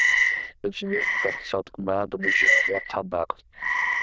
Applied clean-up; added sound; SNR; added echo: neural diffusion model UNIVERSE++.